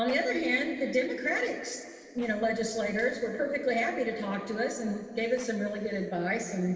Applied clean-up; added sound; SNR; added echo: neural separator model SepFormer DNS4.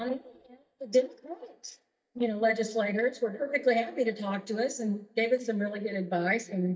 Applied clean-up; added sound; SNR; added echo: neural mask model DeepFilterNet 3.